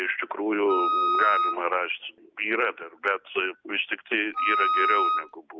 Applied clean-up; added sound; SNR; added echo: none; Wind instrument, woodwind instrument; -3 dB; none.